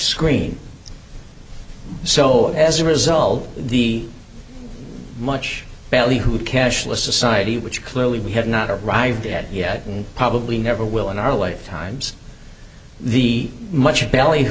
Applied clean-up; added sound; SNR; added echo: none; none; none; none.